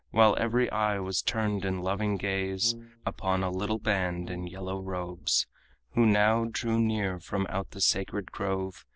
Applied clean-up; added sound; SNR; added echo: none; Brass instrument; 19 dB; none.